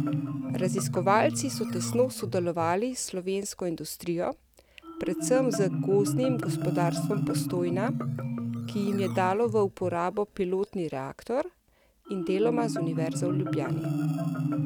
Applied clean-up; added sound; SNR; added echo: none; Marimba, xylophone; 2 dB; none.